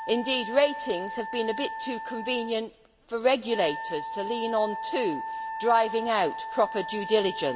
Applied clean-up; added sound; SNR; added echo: none; Wind instrument, woodwind instrument; 8 dB; none.